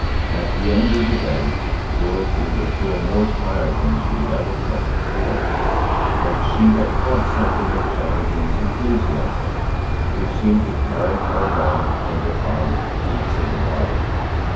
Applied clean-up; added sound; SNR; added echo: none; Aircraft; -4 dB; reverberation time 0.6 s.